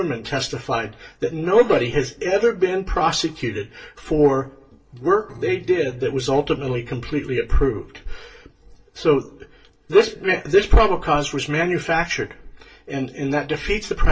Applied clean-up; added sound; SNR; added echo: neural separator model SepFormer DNS4.